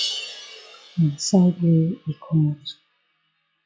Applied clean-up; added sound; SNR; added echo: classical method log-MMSE.